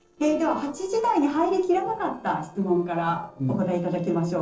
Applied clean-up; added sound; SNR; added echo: neural separator model SepFormer DNS4.